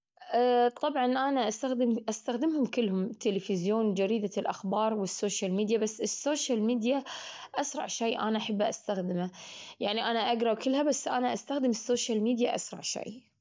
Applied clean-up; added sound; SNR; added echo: none; none; none; none.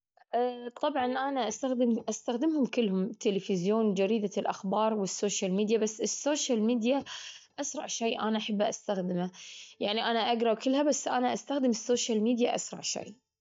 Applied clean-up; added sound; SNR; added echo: neural mask model DeepFilterNet 3.